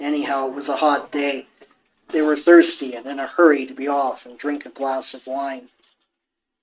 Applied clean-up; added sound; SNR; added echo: neural mask model RNNoise.